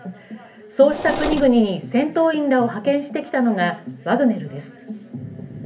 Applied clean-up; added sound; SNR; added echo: none; Mechanisms; 8 dB; reverberation time 0.3 s.